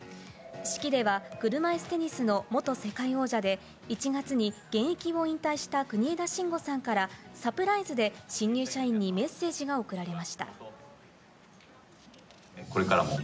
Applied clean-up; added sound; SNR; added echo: none; none; none; none.